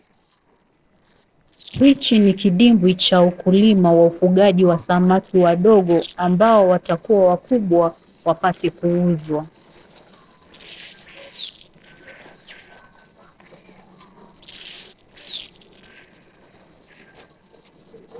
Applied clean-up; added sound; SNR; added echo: neural separator model SepFormer DNS4.